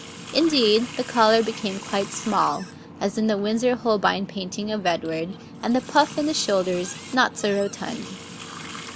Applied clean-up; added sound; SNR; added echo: none; Water tap, faucet; 14 dB; none.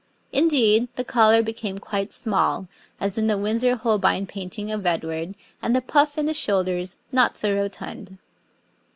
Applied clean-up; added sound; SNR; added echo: none; none; none; none.